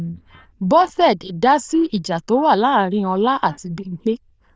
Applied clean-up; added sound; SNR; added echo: neural diffusion model UNIVERSE++.